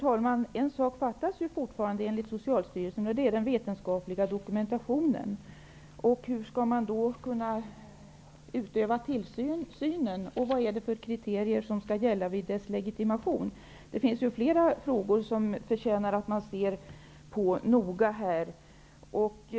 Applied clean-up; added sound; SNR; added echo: none; none; none; none.